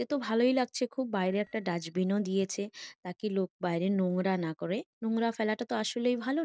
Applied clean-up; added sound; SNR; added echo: neural separator model SepFormer DNS4.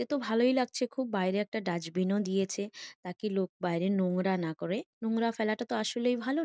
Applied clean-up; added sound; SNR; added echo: none; none; none; none.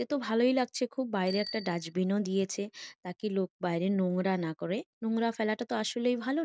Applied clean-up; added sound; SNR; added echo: none; Bicycle bell; 18 dB; none.